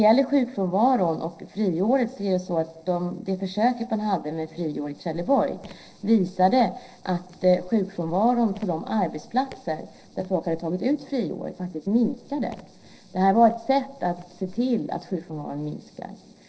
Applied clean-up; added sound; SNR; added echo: neural separator model SepFormer DNS4.